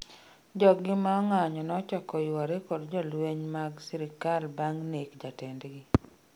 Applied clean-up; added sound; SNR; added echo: none; none; none; none.